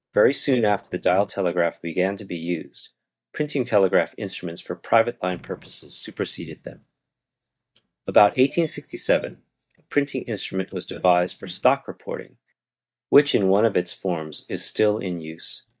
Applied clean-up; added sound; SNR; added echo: neural mask model DeepFilterNet 3.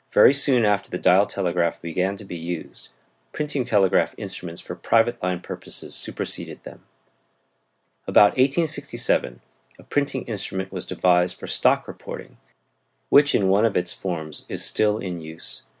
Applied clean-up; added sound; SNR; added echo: none; none; none; none.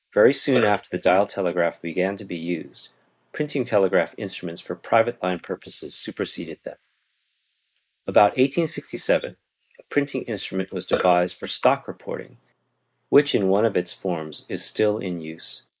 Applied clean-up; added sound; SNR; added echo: neural mask model Resemble Enhance denoiser.